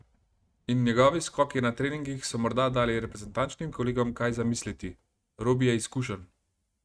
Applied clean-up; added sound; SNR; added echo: neural mask model RNNoise.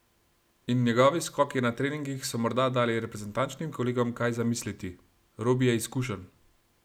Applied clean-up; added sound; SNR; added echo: none; none; none; none.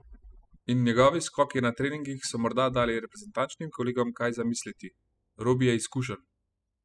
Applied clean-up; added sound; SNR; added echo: classical method spectral subtraction.